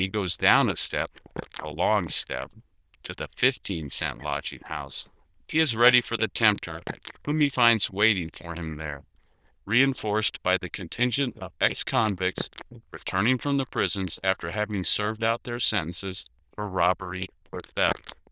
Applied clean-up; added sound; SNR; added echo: neural diffusion model UNIVERSE++.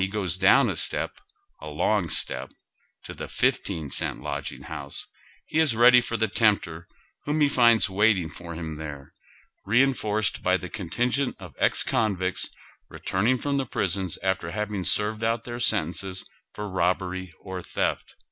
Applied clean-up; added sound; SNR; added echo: none; none; none; none.